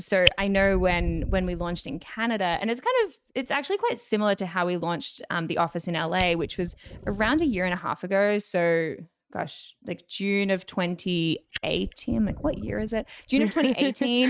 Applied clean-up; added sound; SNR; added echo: neural mask model RNNoise.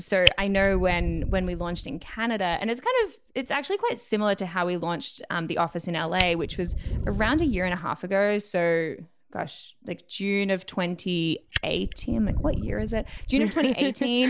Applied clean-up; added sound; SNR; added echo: none; Fire; 7 dB; none.